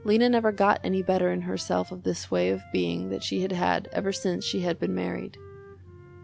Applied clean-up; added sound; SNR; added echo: none; Drum + Wind instrument, woodwind instrument; 20 dB; none.